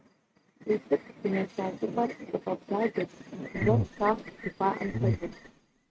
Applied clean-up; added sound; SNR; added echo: neural mask model RNNoise.